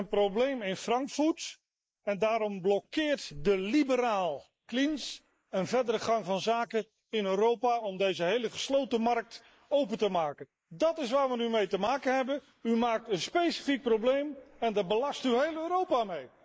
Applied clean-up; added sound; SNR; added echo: neural mask model Resemble Enhance denoiser.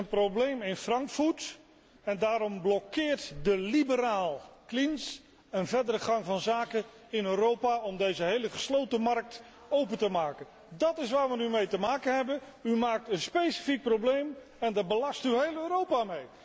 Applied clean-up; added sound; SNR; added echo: none; none; none; none.